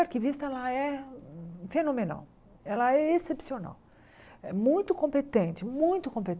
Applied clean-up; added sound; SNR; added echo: none; none; none; none.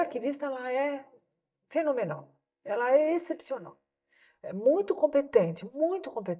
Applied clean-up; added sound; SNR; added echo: neural mask model DeepFilterNet 3.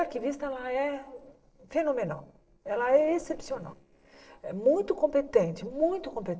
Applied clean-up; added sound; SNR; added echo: neural separator model SepFormer DNS4.